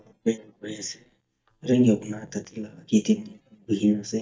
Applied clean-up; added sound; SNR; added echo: neural mask model DeepFilterNet 3.